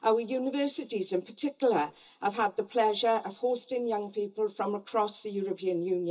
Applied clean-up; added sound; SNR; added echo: none; none; none; reverberation time 0.2 s.